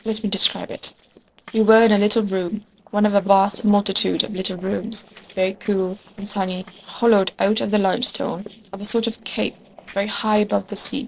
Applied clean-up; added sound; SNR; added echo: neural separator model SepFormer DNS4.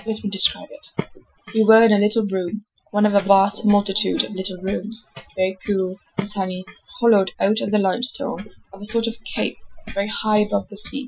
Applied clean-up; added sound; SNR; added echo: classical method Wiener filter.